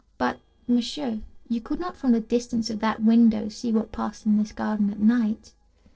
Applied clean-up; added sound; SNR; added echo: neural separator model SepFormer DNS4.